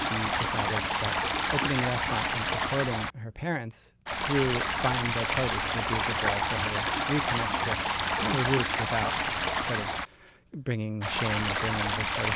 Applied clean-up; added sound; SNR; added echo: none; Stream; -4 dB; none.